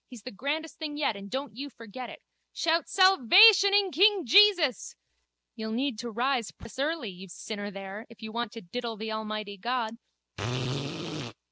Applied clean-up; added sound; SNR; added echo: none; none; none; none.